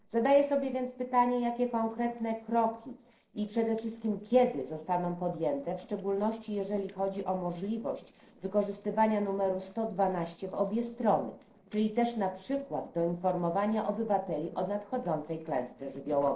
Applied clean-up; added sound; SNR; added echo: neural separator model SepFormer DNS4.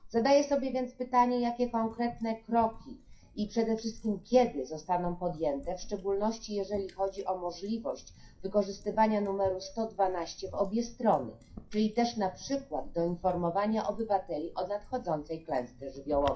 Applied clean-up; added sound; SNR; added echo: classical method WPE with log-MMSE.